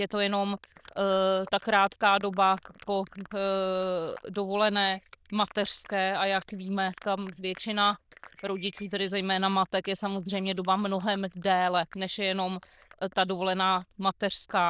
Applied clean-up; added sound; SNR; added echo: neural diffusion model UNIVERSE++.